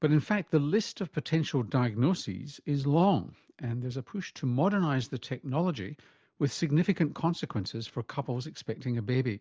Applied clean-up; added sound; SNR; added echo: none; none; none; none.